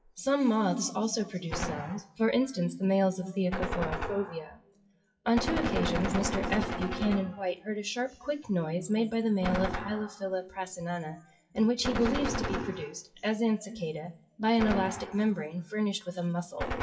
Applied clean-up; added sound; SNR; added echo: classical method WPE with log-MMSE.